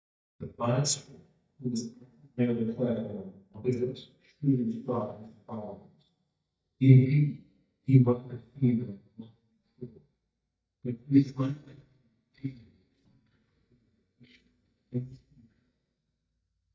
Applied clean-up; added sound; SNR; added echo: neural mask model DeepFilterNet 3.